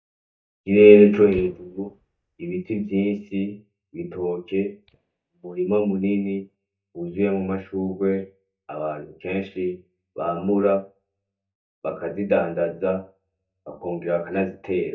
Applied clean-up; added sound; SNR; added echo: neural mask model DeepFilterNet 3.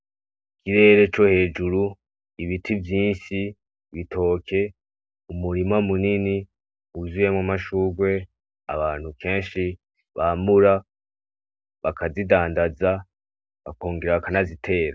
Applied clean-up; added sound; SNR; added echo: none; none; none; none.